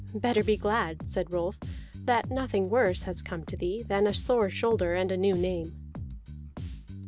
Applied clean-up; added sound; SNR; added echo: none; Bass guitar; 10 dB; none.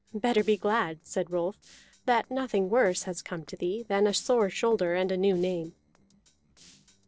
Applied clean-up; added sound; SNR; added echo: neural separator model SepFormer DNS4.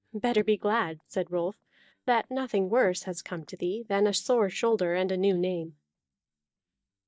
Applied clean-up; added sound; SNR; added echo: neural mask model DeepFilterNet 3.